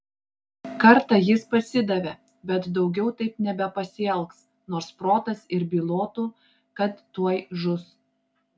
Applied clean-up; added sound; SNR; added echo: none; none; none; none.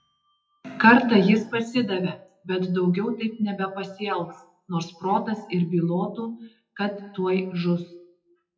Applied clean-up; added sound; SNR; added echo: classical method WPE with log-MMSE.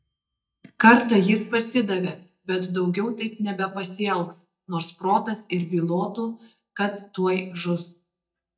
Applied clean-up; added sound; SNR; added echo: neural mask model DeepFilterNet 3.